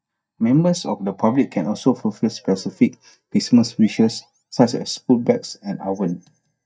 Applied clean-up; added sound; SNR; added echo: neural mask model DeepFilterNet 3.